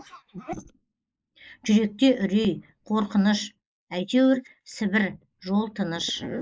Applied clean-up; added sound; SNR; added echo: neural mask model Resemble Enhance denoiser.